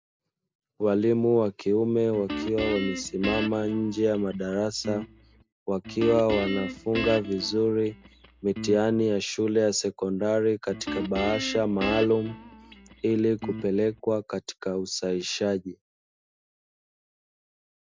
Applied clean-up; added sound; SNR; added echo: none; Guitar; 9 dB; none.